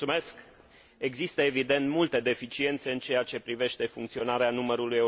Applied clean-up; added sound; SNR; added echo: none; none; none; none.